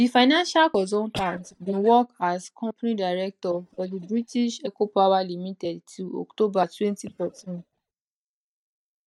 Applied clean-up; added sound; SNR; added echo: neural mask model DeepFilterNet 3.